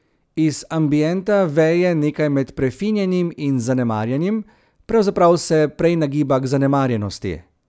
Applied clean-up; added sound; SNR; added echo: none; none; none; none.